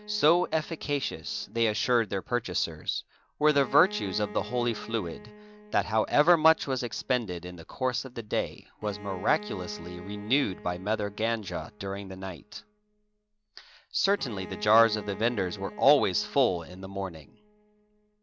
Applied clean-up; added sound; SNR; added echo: none; Bowed string instrument; 18 dB; none.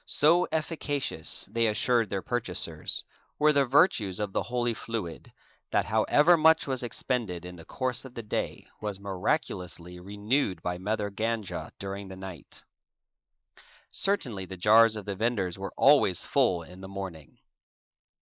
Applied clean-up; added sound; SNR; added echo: neural mask model Resemble Enhance denoiser.